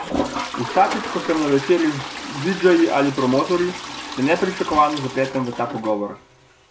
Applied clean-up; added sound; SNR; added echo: none; Toilet flush; 9 dB; none.